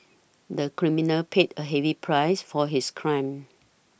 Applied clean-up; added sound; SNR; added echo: none; none; none; none.